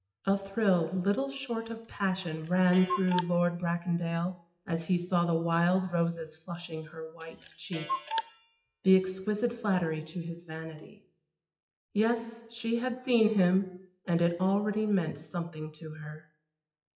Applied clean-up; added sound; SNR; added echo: classical method WPE with log-MMSE.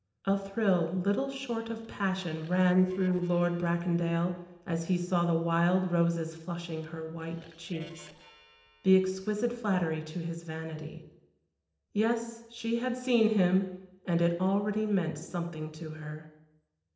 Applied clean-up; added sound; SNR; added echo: neural separator model SepFormer DNS4.